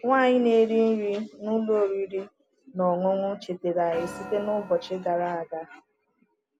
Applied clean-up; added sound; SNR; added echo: none; Organ; 17 dB; none.